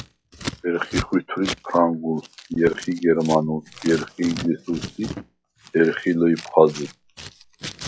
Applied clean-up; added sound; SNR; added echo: classical method log-MMSE.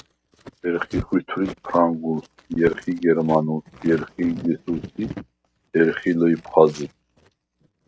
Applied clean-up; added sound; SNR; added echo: neural mask model RNNoise.